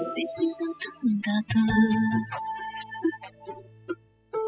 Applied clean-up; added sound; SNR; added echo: classical method spectral subtraction.